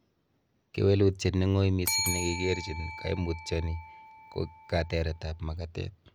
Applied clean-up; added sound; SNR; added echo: none; Bell; 8 dB; none.